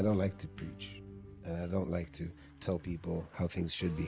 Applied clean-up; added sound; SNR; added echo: none; none; none; none.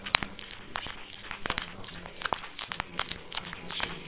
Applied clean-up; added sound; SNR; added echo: neural separator model SepFormer WHAMR!.